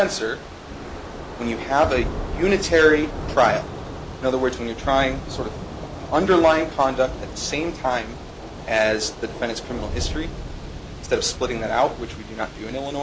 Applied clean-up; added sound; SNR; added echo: none; Thunder / Rain; 9 dB; none.